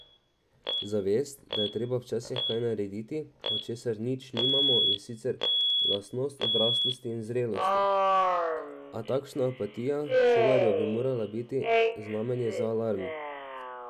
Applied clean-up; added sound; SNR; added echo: none; Alarm; -2 dB; none.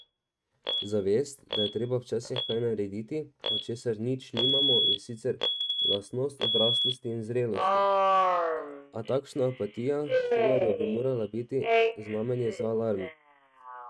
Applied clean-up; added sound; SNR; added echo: neural mask model RNNoise.